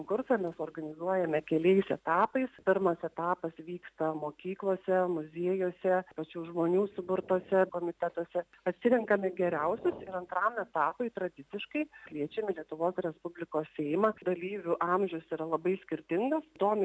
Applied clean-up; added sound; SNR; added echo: none; none; none; none.